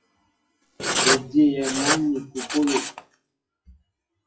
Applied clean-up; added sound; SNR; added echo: classical method WPE with log-MMSE.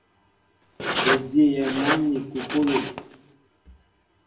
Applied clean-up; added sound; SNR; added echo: none; Writing; 1 dB; reverberation time 0.6 s.